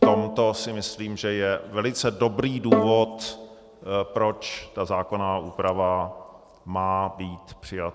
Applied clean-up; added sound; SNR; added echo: none; Bowed string instrument; 3 dB; none.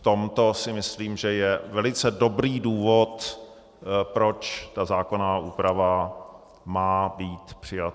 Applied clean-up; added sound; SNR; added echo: none; none; none; none.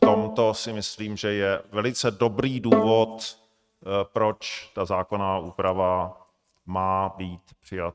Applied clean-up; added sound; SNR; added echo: neural mask model RNNoise.